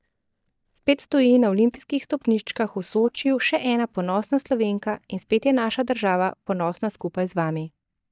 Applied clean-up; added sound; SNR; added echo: neural mask model DeepFilterNet 3.